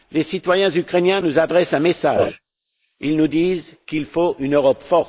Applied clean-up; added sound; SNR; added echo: neural mask model Resemble Enhance denoiser.